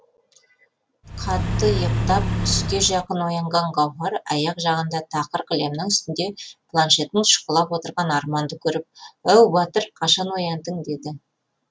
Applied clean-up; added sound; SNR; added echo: none; Accelerating, revving, vroom / Car; 1 dB; none.